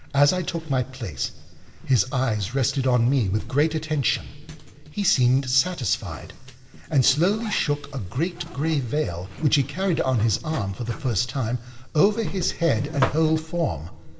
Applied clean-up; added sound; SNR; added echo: none; Zipper (clothing); 12 dB; reverberation time 2.7 s.